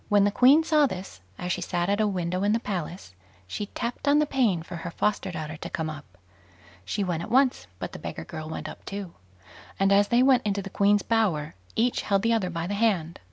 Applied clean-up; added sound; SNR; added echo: none; none; none; none.